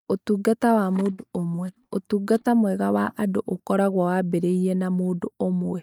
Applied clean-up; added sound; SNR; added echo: neural mask model DeepFilterNet 3.